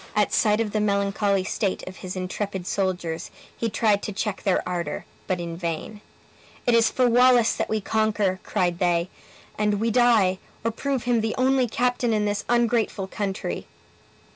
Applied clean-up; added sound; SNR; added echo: none; none; none; none.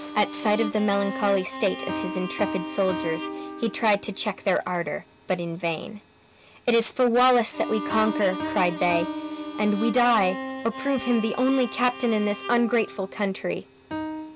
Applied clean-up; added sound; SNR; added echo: none; Bowed string instrument + Piano; 9 dB; none.